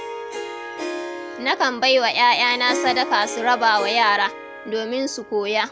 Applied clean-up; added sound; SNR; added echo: none; Harp; 10 dB; none.